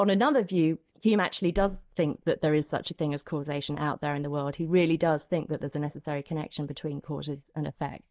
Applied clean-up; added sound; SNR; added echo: neural mask model DeepFilterNet 3.